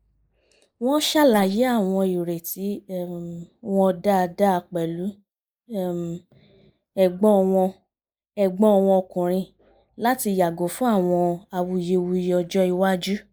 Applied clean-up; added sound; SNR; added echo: neural mask model Resemble Enhance denoiser.